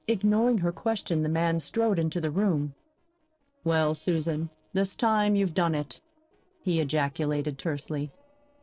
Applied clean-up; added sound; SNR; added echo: neural separator model SepFormer DNS4.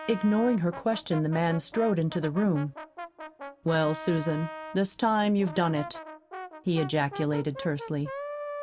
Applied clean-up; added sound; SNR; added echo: none; Brass instrument; 13 dB; none.